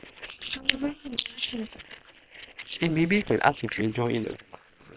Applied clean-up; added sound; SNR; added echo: neural separator model SepFormer WHAM!.